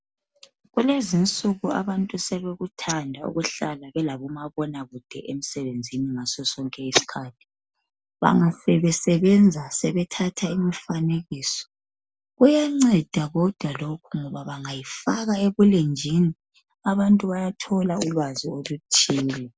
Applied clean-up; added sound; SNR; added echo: none; none; none; none.